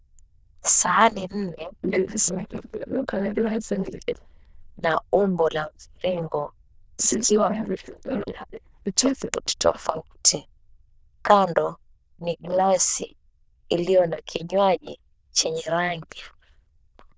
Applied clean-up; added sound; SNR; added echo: neural diffusion model UNIVERSE++.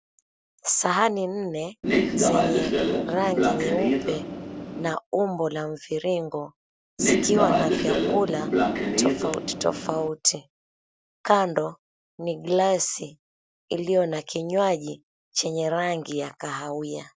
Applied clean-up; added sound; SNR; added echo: none; Train; -3 dB; none.